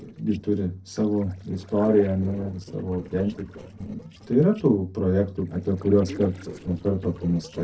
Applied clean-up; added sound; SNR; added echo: neural separator model SepFormer DNS4.